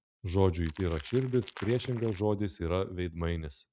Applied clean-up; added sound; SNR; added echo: neural mask model RNNoise.